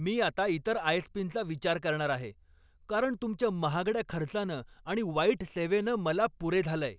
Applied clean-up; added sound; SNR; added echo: none; none; none; none.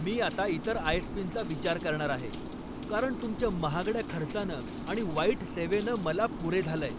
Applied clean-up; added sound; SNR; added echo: none; Rain; 6 dB; none.